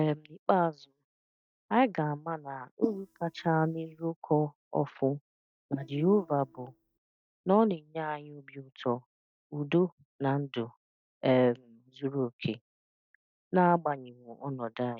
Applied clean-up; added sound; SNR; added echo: neural mask model DeepFilterNet 3.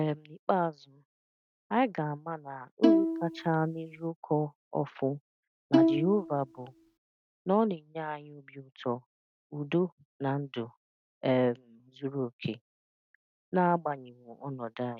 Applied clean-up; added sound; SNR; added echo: neural mask model RNNoise.